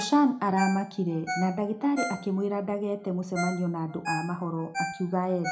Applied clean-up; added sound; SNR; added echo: none; Ringtone; 9 dB; reverberation time 0.3 s.